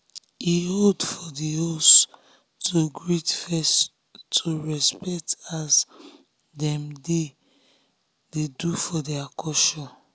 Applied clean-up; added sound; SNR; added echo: none; none; none; none.